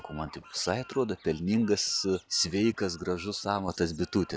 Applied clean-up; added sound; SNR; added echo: classical method log-MMSE.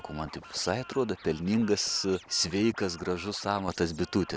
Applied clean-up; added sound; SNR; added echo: none; Scratching (performance technique); 20 dB; none.